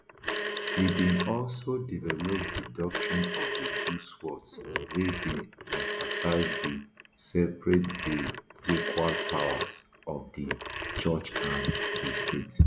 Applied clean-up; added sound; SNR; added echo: none; Telephone; 2 dB; none.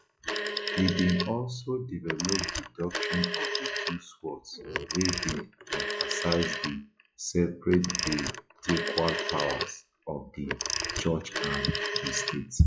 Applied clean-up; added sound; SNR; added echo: classical method log-MMSE.